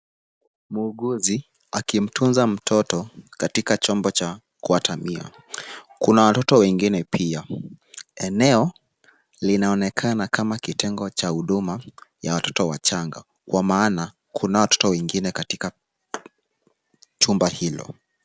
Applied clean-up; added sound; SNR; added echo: none; none; none; none.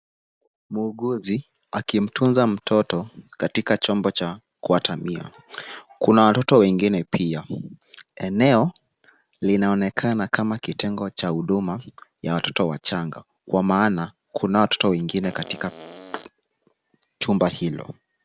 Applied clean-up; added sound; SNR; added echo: none; Fart; 17 dB; none.